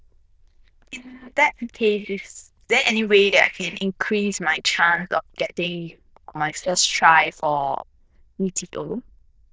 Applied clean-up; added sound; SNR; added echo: neural diffusion model UNIVERSE++.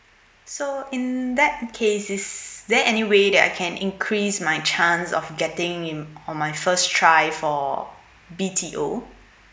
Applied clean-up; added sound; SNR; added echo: none; none; none; none.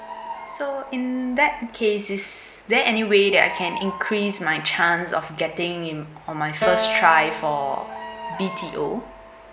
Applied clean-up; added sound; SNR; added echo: none; Bird vocalization, bird call, bird song + Keyboard (musical); 10 dB; none.